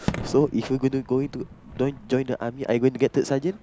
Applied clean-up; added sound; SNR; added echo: none; Fireworks; 13 dB; none.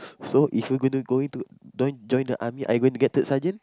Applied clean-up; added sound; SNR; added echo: none; none; none; none.